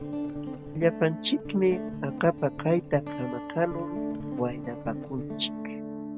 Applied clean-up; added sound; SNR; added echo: none; Guitar; 7 dB; none.